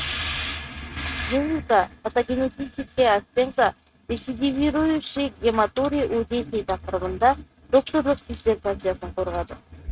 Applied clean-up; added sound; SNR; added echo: neural mask model RNNoise.